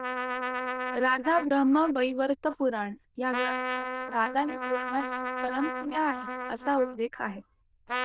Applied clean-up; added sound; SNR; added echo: neural diffusion model UNIVERSE++.